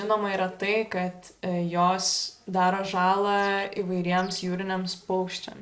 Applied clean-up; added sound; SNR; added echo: neural separator model SepFormer DNS4.